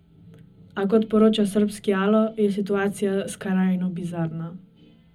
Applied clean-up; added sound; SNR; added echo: none; none; none; reverberation time 0.4 s.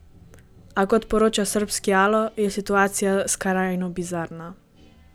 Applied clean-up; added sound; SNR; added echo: none; none; none; none.